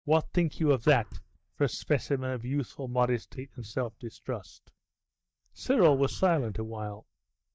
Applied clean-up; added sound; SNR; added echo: neural mask model DeepFilterNet 3.